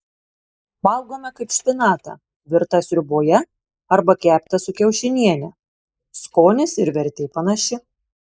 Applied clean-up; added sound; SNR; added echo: neural mask model Resemble Enhance denoiser.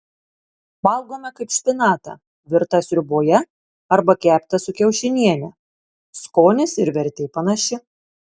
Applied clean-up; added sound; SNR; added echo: none; none; none; none.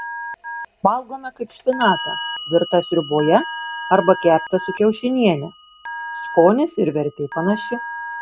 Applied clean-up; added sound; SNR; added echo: none; Telephone + Clock; 10 dB; none.